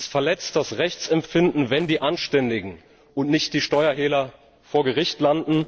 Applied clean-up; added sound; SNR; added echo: neural separator model SepFormer DNS4.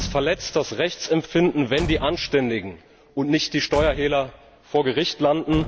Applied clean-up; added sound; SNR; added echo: none; Slam / Truck / Car; 13 dB; none.